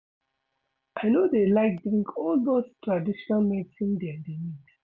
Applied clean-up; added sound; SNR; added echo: none; none; none; none.